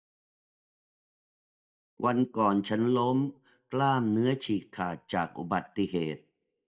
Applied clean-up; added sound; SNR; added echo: neural mask model DeepFilterNet 3.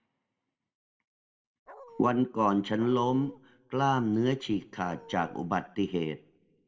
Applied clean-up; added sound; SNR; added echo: none; Dog; 19 dB; reverberation time 0.4 s.